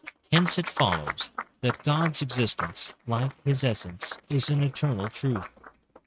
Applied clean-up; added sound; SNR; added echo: neural mask model RNNoise.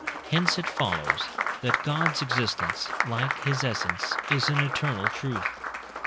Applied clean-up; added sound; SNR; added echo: none; Applause; 0 dB; none.